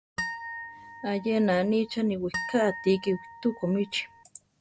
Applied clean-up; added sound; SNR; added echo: none; Harp; 11 dB; none.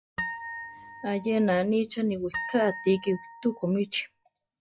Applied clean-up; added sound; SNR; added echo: classical method log-MMSE.